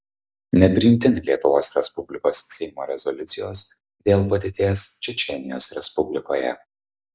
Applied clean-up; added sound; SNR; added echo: none; none; none; none.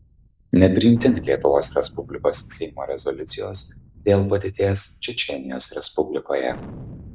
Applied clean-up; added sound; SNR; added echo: none; Thunder; 19 dB; none.